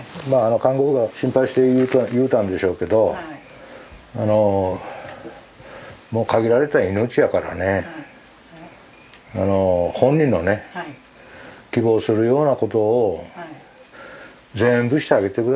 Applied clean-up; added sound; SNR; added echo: none; none; none; none.